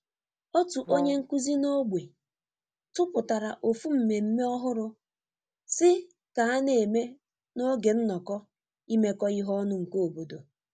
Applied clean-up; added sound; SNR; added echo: none; Brass instrument; 8 dB; none.